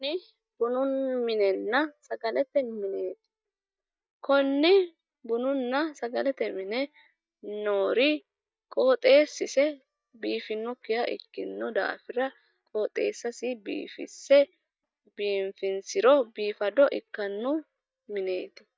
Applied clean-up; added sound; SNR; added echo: neural mask model DeepFilterNet 3.